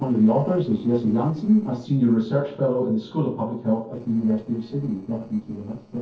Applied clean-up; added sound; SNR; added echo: neural separator model SepFormer DNS4.